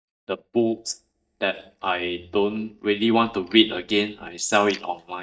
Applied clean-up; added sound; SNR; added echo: neural mask model DeepFilterNet 3.